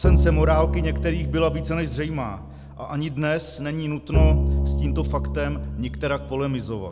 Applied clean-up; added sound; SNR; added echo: none; Bowed string instrument; -2 dB; none.